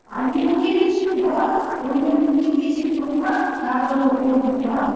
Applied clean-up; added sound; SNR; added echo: neural separator model SepFormer DNS4.